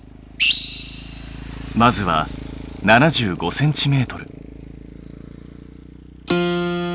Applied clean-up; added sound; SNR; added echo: none; Motorcycle; 13 dB; none.